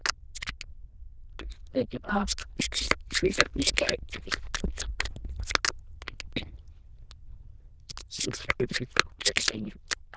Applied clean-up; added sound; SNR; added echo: neural diffusion model UNIVERSE++.